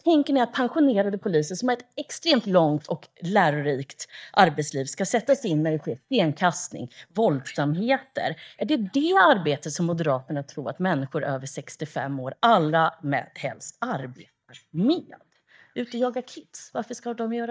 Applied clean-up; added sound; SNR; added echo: neural mask model DeepFilterNet 3.